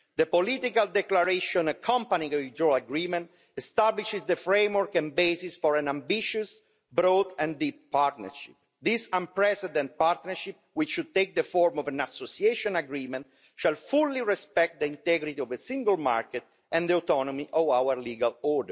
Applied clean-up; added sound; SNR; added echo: none; none; none; none.